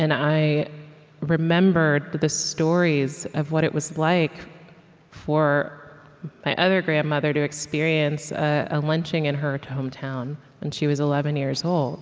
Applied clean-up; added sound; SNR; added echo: none; none; none; none.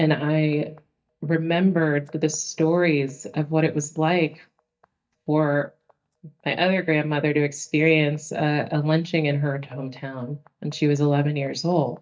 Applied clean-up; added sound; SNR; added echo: neural mask model DeepFilterNet 3.